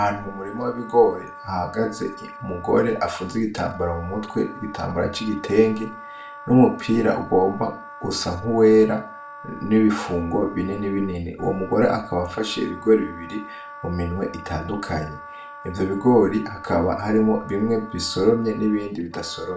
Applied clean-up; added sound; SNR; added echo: none; Wind instrument, woodwind instrument; 16 dB; reverberation time 0.4 s.